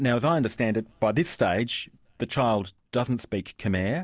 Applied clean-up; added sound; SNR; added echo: none; none; none; none.